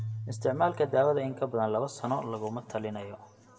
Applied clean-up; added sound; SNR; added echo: none; Keyboard (musical); 13 dB; reverberation time 1.0 s.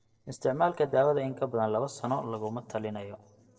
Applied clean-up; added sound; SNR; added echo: neural separator model SepFormer DNS4.